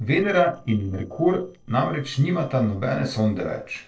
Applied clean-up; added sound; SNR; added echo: neural separator model SepFormer DNS4.